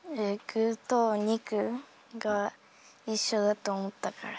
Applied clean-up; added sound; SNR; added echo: none; none; none; none.